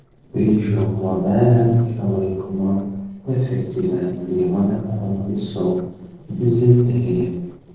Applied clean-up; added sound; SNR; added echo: neural separator model SepFormer DNS4.